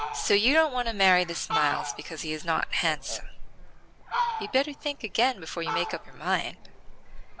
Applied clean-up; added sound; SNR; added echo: none; Fowl; 6 dB; none.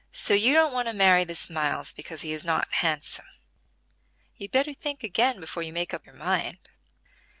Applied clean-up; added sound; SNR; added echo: none; none; none; none.